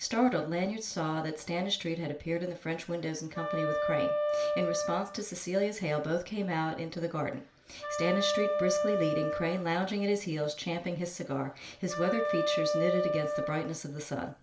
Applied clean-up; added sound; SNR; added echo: none; Wind instrument, woodwind instrument; 0 dB; reverberation time 0.4 s.